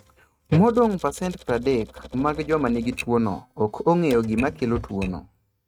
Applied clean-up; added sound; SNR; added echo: neural mask model RNNoise.